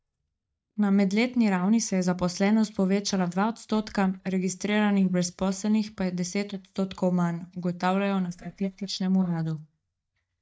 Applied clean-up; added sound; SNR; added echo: neural mask model DeepFilterNet 3.